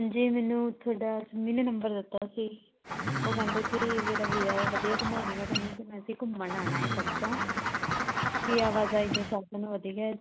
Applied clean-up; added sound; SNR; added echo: none; Bird; 0 dB; none.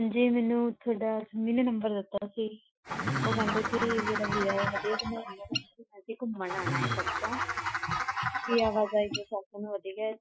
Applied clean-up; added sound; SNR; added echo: classical method Wiener filter.